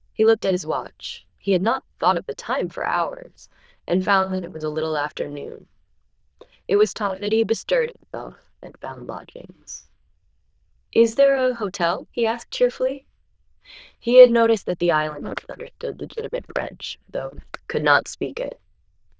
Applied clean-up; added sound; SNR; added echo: neural diffusion model UNIVERSE++.